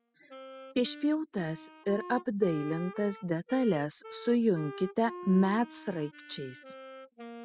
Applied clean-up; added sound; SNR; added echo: classical method spectral subtraction.